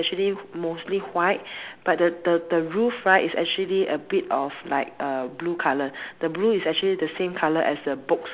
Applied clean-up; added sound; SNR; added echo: none; none; none; none.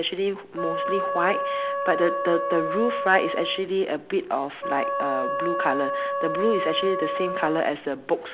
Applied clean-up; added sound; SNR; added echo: none; Wind instrument, woodwind instrument; 3 dB; none.